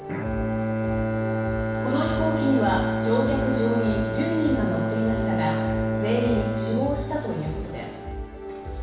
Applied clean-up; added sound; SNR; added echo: none; Bowed string instrument; 0 dB; reverberation time 1.1 s.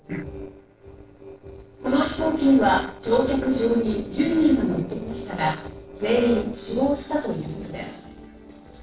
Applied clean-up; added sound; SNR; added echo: neural separator model SepFormer DNS4.